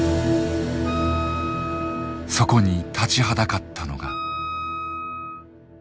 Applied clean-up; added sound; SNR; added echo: none; Wind instrument, woodwind instrument; 8 dB; none.